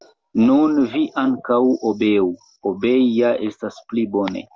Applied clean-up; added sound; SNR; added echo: none; none; none; none.